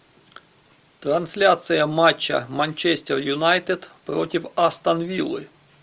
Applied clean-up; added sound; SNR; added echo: none; none; none; none.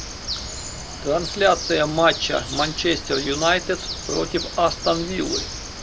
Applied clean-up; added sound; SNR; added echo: none; Bird; 8 dB; none.